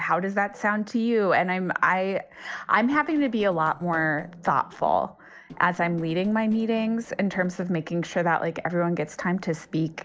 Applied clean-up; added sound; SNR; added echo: neural separator model SepFormer DNS4.